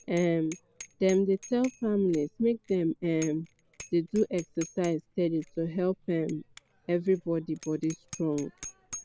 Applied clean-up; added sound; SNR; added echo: none; Bicycle bell; 19 dB; none.